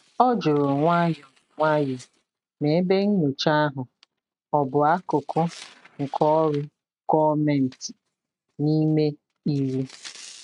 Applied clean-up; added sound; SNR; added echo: neural mask model RNNoise.